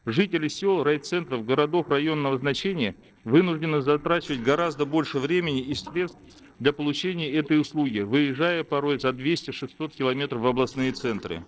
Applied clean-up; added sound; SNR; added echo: neural separator model SepFormer DNS4.